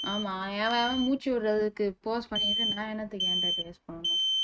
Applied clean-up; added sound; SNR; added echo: neural mask model RNNoise.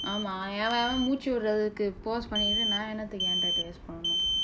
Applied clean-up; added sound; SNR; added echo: none; Alarm; 1 dB; none.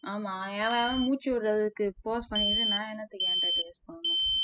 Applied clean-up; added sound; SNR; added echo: classical method spectral subtraction.